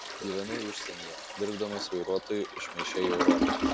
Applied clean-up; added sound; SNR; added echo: none; Toilet flush; -2 dB; none.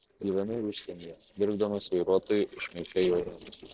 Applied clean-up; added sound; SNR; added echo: neural separator model SepFormer DNS4.